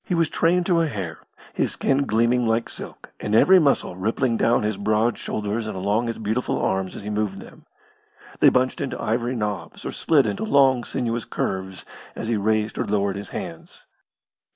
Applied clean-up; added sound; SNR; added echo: none; none; none; none.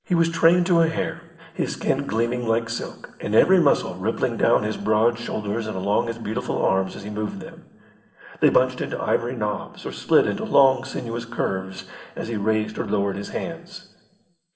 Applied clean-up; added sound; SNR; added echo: none; none; none; reverberation time 1.0 s.